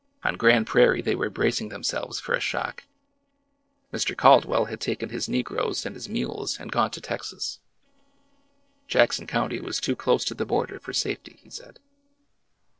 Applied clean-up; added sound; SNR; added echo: neural separator model SepFormer DNS4.